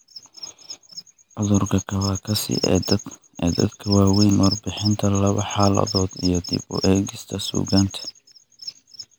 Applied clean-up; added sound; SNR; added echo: none; none; none; none.